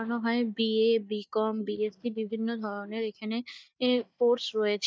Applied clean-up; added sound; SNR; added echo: neural mask model DeepFilterNet 3.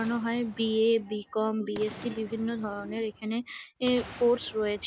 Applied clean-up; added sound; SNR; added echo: none; Boom; 18 dB; none.